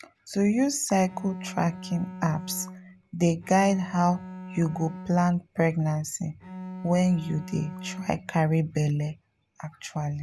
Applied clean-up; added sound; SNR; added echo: none; Bowed string instrument; 13 dB; none.